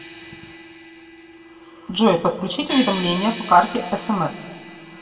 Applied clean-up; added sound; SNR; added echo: none; Crash cymbal; 7 dB; reverberation time 1.3 s.